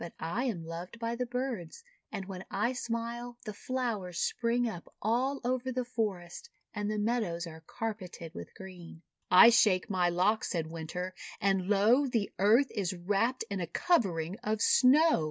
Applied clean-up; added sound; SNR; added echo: none; none; none; none.